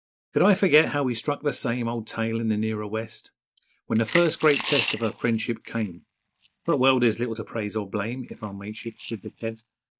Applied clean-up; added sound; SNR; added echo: neural mask model DeepFilterNet 3.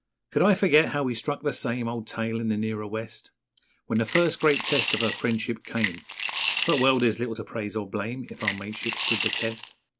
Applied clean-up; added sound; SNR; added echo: none; Coin (dropping) / Glass; -1 dB; none.